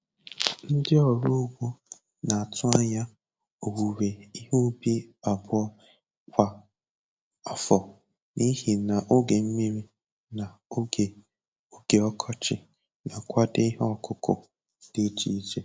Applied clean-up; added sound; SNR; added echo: none; none; none; none.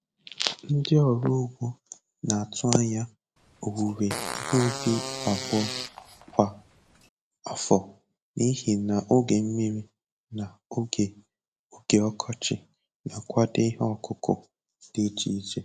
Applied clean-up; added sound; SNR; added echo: none; Fart; 8 dB; none.